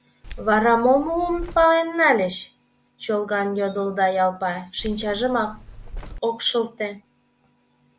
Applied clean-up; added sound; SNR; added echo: none; Keys jangling; 14 dB; none.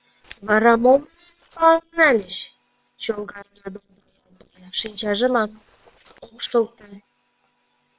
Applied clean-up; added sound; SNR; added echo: neural separator model SepFormer WHAM!.